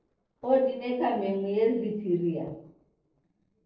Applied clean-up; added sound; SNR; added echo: neural separator model SepFormer DNS4.